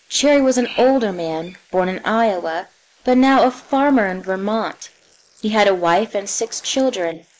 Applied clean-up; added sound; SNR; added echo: neural mask model Resemble Enhance denoiser.